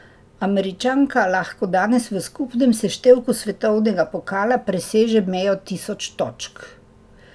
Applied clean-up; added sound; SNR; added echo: none; none; none; none.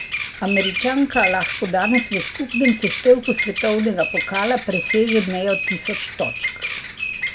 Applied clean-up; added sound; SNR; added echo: none; Bird vocalization, bird call, bird song; 4 dB; none.